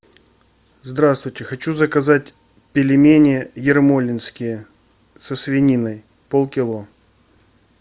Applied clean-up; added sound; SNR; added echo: none; none; none; none.